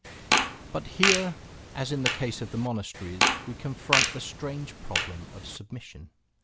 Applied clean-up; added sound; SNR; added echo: none; Fart; -4 dB; none.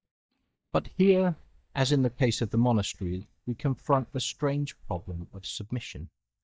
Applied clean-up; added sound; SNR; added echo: neural mask model DeepFilterNet 3.